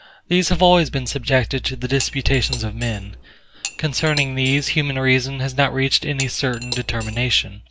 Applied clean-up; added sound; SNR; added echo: none; Cutlery, silverware / Dishes, pots, and pans; 13 dB; none.